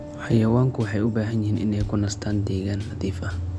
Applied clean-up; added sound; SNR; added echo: none; Acoustic guitar + Drum kit; 16 dB; none.